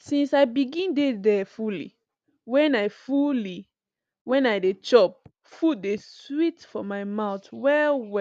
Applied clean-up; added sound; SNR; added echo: none; none; none; none.